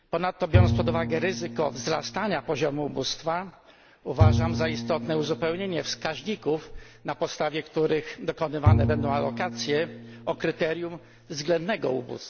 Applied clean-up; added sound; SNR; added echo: none; Bowed string instrument; 0 dB; none.